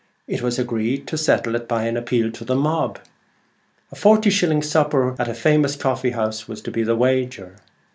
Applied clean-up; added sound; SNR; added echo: none; none; none; none.